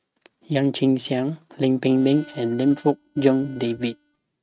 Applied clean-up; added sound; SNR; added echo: neural mask model RNNoise.